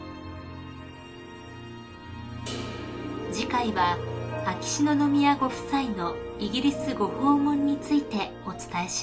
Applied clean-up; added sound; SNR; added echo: none; Crash cymbal; 16 dB; reverberation time 0.2 s.